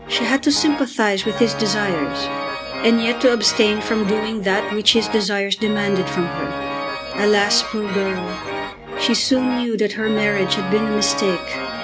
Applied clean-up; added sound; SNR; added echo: none; Organ; 7 dB; none.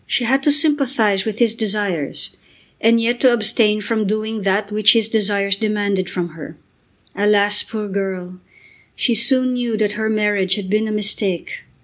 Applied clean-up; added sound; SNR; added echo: none; none; none; none.